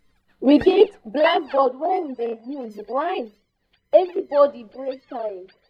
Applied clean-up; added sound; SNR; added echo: neural mask model DeepFilterNet 3.